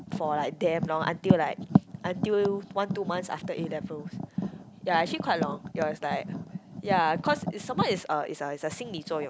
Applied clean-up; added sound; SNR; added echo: none; none; none; none.